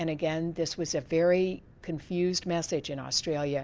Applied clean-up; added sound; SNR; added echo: none; none; none; none.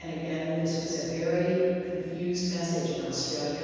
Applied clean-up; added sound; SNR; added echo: none; none; none; reverberation time 2.1 s.